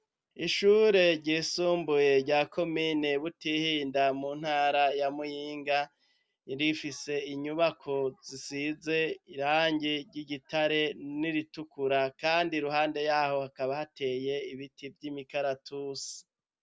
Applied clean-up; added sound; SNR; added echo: none; none; none; none.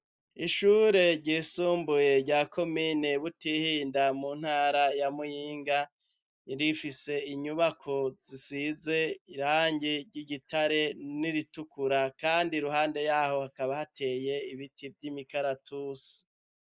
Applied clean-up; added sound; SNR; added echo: neural mask model Resemble Enhance denoiser.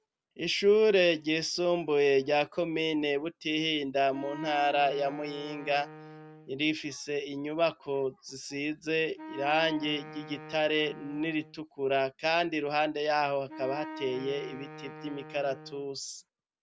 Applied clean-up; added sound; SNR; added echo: none; Wind instrument, woodwind instrument; 14 dB; none.